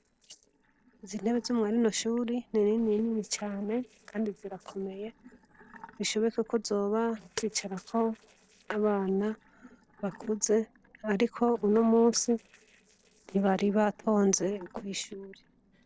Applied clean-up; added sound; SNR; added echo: neural separator model SepFormer DNS4.